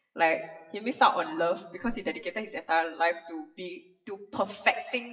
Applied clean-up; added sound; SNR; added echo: classical method WPE with log-MMSE.